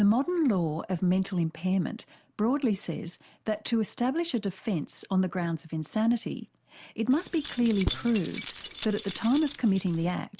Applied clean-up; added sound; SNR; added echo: none; Keys jangling; 11 dB; none.